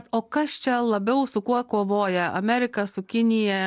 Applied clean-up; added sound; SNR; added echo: none; none; none; none.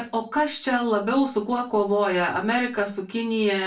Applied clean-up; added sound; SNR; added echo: none; none; none; reverberation time 0.3 s.